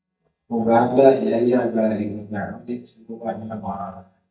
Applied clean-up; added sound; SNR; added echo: neural mask model DeepFilterNet 3.